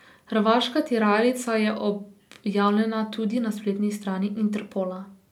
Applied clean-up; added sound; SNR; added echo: none; none; none; none.